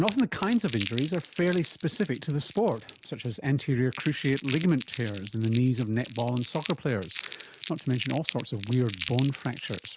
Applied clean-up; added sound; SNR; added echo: none; Crumpling, crinkling; 6 dB; none.